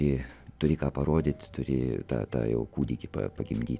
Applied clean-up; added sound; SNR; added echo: none; none; none; none.